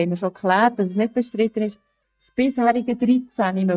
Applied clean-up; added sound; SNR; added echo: neural mask model DeepFilterNet 3.